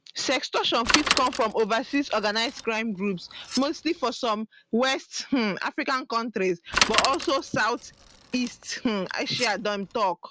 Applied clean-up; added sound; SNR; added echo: none; Bicycle; 2 dB; none.